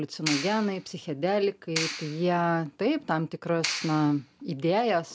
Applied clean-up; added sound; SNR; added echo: none; Clapping; 10 dB; none.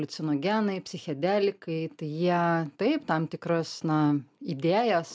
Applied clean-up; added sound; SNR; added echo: none; none; none; none.